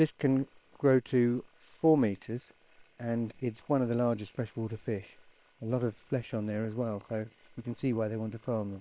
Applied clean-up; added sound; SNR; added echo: neural separator model SepFormer WHAM!.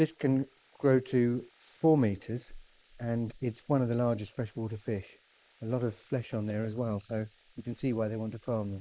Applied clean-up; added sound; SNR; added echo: neural mask model Resemble Enhance denoiser.